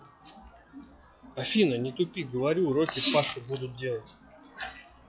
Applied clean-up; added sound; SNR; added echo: classical method log-MMSE.